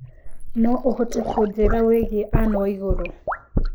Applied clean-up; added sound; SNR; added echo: neural mask model Resemble Enhance denoiser.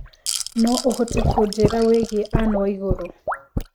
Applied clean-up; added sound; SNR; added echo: neural mask model RNNoise.